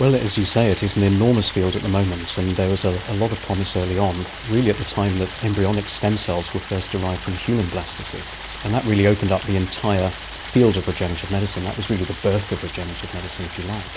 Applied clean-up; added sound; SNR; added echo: none; Stream; 14 dB; none.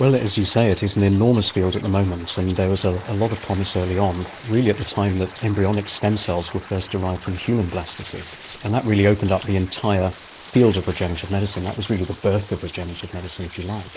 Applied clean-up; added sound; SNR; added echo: neural mask model Resemble Enhance denoiser.